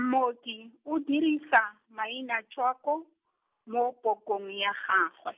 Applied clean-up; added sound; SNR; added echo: none; none; none; none.